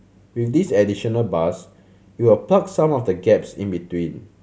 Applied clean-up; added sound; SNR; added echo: none; none; none; none.